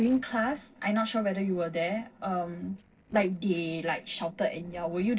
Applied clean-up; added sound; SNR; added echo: neural separator model SepFormer DNS4.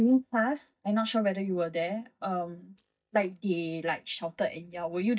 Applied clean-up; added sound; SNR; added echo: neural mask model DeepFilterNet 3.